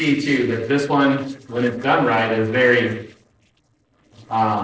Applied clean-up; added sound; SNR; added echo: neural separator model SepFormer DNS4.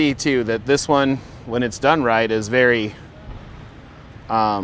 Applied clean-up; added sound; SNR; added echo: none; none; none; none.